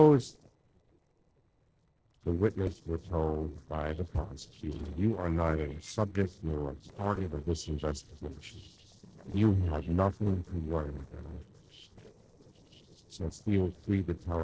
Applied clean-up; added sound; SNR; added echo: neural separator model SepFormer DNS4.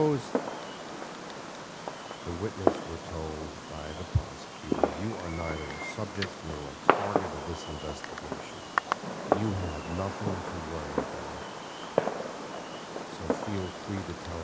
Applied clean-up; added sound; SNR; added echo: none; Fireworks; -3 dB; none.